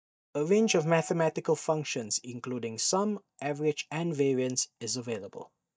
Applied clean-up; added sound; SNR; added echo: neural mask model DeepFilterNet 3.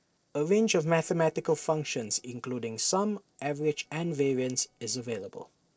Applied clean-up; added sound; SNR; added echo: neural separator model SepFormer DNS4.